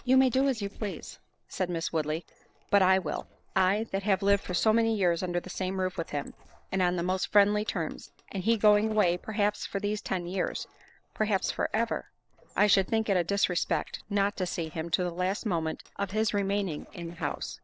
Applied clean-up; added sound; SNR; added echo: neural separator model SepFormer DNS4.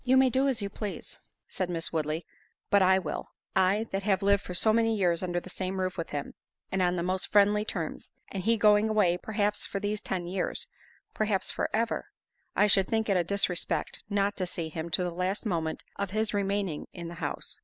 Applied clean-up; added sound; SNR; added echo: none; none; none; none.